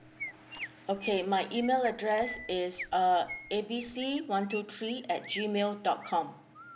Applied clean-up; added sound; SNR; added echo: none; Chirp, tweet; 15 dB; none.